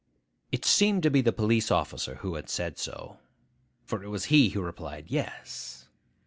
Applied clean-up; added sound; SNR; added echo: none; none; none; none.